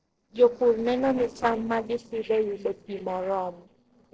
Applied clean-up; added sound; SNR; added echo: neural separator model SepFormer DNS4.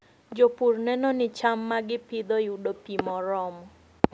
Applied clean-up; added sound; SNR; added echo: none; none; none; none.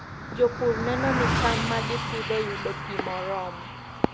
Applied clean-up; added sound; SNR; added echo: none; Car passing by; 1 dB; none.